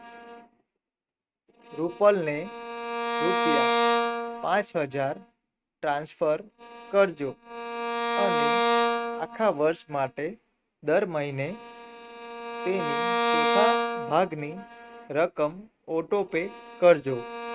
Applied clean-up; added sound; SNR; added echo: neural mask model RNNoise.